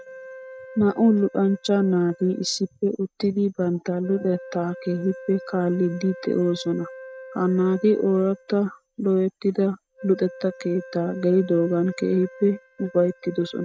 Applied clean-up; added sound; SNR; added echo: neural mask model RNNoise.